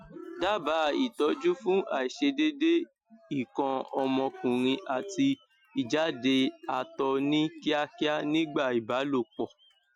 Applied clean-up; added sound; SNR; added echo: classical method Wiener filter.